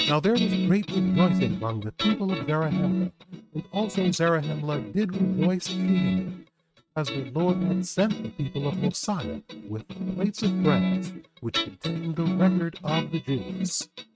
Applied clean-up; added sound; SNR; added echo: neural mask model RNNoise.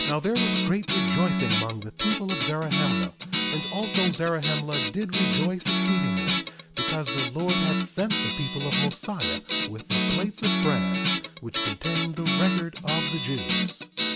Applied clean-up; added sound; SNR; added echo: none; Guitar; -4 dB; none.